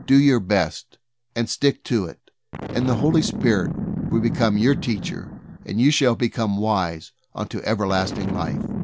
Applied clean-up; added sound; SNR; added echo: none; Boom; 8 dB; none.